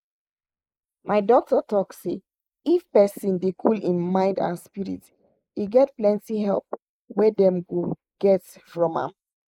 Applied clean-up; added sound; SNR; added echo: neural mask model Resemble Enhance denoiser.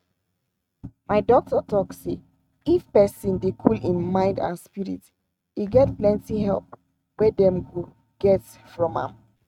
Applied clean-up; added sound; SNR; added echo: neural mask model RNNoise.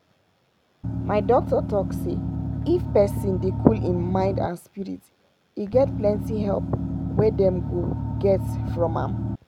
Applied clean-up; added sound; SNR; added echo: none; Engine; 2 dB; none.